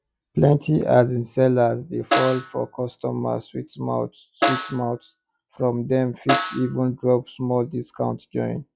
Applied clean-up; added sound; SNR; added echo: classical method log-MMSE.